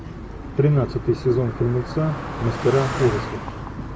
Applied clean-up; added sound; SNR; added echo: none; Car passing by; 10 dB; none.